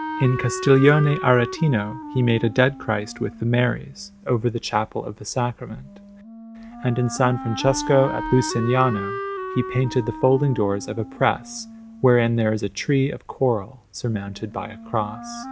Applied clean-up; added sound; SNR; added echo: none; Wind instrument, woodwind instrument; 12 dB; none.